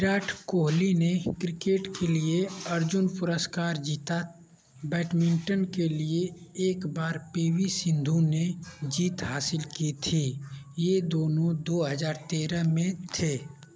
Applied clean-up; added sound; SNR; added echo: none; none; none; none.